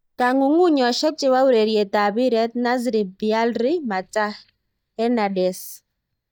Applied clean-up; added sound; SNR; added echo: neural mask model DeepFilterNet 3.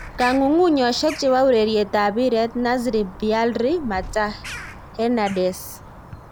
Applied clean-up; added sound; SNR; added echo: none; Bird vocalization, bird call, bird song + Fire; 16 dB; none.